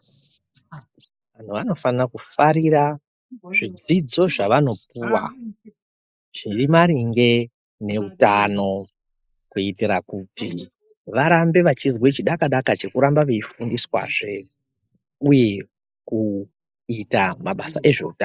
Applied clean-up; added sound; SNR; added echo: neural mask model Resemble Enhance denoiser.